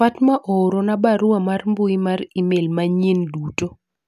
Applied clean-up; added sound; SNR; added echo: none; none; none; none.